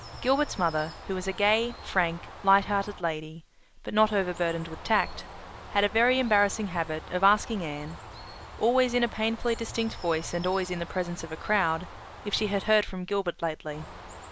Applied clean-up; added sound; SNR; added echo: none; Bird; 15 dB; none.